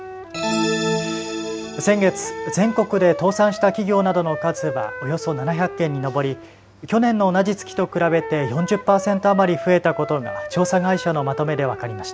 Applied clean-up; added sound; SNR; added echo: none; Wind instrument, woodwind instrument; 12 dB; none.